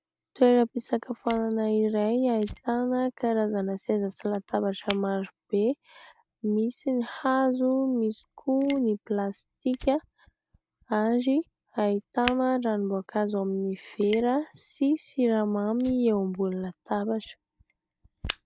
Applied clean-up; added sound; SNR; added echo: none; Fire; 16 dB; none.